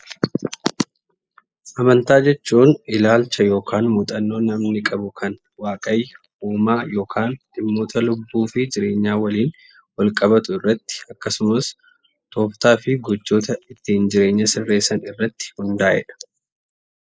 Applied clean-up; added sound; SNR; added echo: neural mask model Resemble Enhance denoiser.